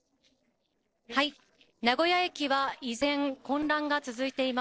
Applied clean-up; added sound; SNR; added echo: neural separator model SepFormer DNS4.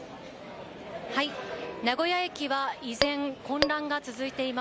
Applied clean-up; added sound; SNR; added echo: none; Tap / Glass; -1 dB; none.